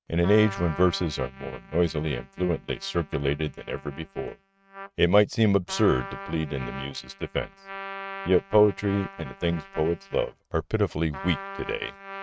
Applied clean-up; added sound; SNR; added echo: neural mask model RNNoise.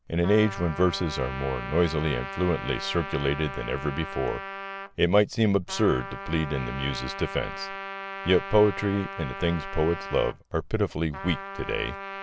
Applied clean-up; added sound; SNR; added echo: none; Trumpet; 11 dB; none.